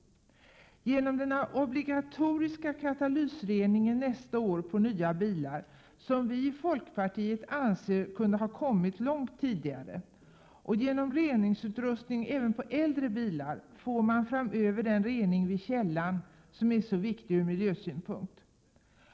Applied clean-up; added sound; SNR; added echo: none; none; none; none.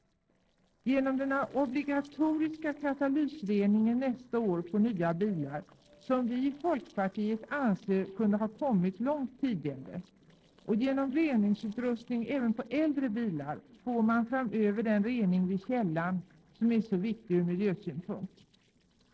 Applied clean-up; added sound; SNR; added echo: neural separator model SepFormer DNS4.